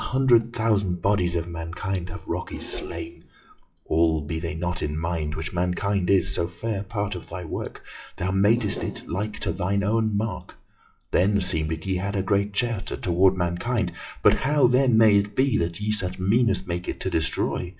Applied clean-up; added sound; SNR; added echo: classical method WPE with log-MMSE.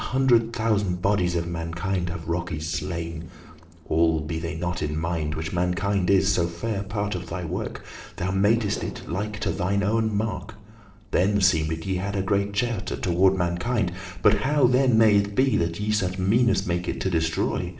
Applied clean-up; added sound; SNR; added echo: neural separator model SepFormer DNS4.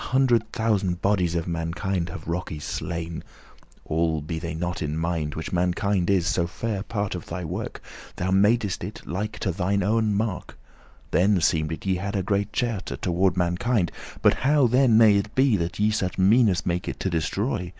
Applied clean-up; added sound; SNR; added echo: none; none; none; none.